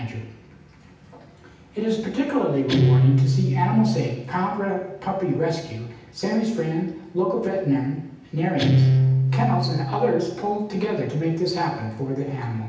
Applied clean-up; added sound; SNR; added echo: none; Guitar; 1 dB; reverberation time 0.9 s.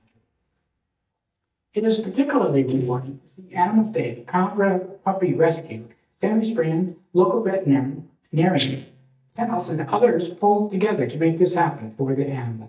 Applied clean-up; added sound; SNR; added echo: neural mask model DeepFilterNet 3.